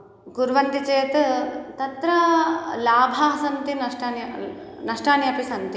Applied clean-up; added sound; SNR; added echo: none; none; none; none.